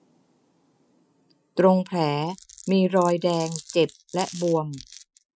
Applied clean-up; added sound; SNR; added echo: classical method Wiener filter.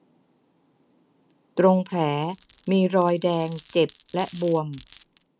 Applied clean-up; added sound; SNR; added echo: none; Glass; 18 dB; none.